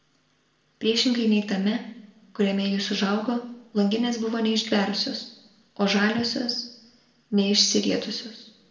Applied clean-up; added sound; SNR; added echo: none; none; none; reverberation time 0.8 s.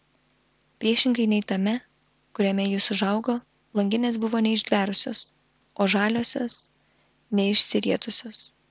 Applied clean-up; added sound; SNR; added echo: none; none; none; none.